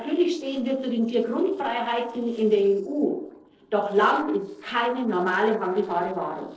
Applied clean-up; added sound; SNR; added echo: neural separator model SepFormer DNS4.